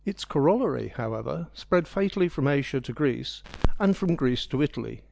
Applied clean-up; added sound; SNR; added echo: none; Crackle; 5 dB; none.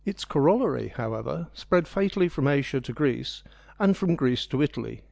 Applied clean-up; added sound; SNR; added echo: none; none; none; none.